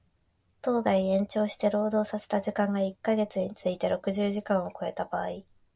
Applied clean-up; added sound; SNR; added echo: none; none; none; none.